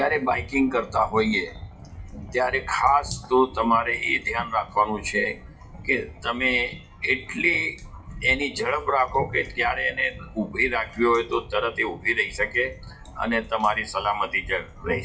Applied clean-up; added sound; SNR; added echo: classical method WPE with log-MMSE.